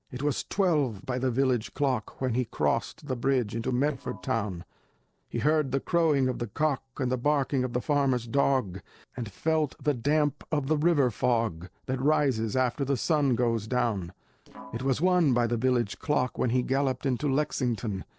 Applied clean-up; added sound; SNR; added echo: neural separator model SepFormer DNS4.